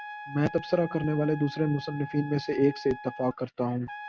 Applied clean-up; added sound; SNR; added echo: none; Trumpet; 14 dB; none.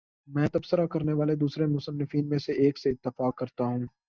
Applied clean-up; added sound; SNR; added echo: neural mask model DeepFilterNet 3.